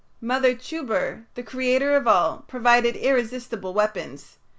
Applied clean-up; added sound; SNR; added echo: none; none; none; none.